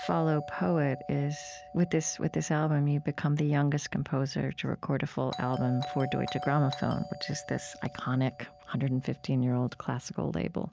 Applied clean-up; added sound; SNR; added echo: none; Doorbell; 15 dB; none.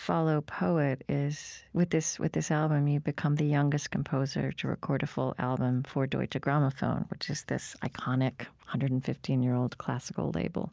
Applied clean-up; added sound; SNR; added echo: none; none; none; none.